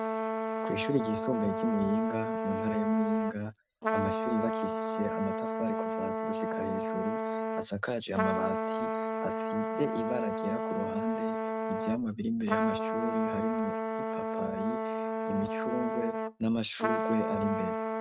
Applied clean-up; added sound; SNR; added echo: neural mask model RNNoise.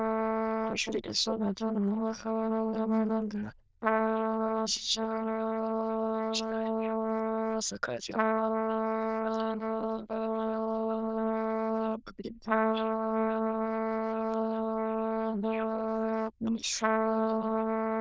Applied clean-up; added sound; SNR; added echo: neural diffusion model UNIVERSE++.